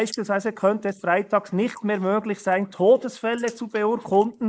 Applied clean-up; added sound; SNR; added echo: neural mask model Resemble Enhance denoiser.